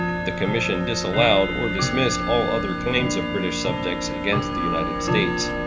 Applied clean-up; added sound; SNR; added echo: none; Tick-tock / Bell; 1 dB; none.